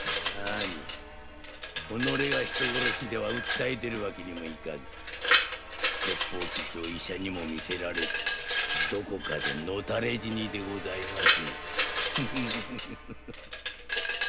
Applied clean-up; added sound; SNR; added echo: none; Glass; -5 dB; none.